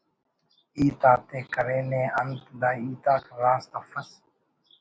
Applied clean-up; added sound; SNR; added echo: none; none; none; none.